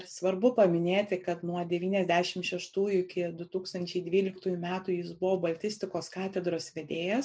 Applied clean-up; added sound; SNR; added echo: none; none; none; none.